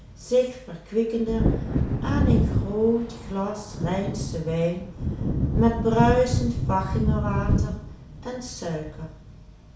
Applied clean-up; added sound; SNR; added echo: none; Thunder / Wind; 0 dB; reverberation time 0.6 s.